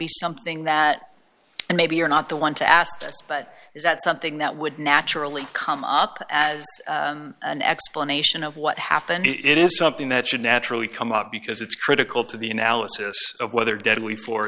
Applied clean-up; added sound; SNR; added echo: none; none; none; none.